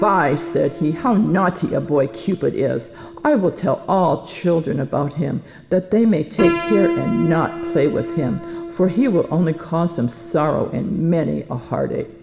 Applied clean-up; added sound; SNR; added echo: none; Piano; 10 dB; reverberation time 1.3 s.